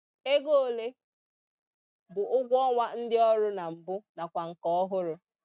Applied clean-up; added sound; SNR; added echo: none; none; none; none.